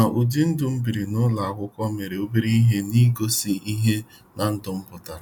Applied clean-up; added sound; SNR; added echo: none; none; none; none.